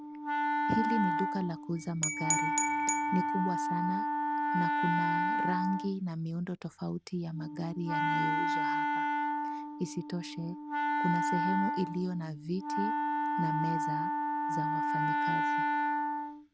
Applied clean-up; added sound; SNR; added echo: none; Glass / Bell + Wind instrument, woodwind instrument; -4 dB; none.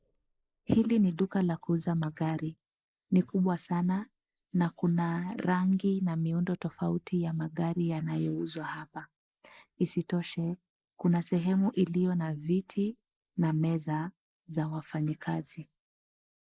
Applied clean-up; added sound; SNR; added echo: neural mask model Resemble Enhance denoiser.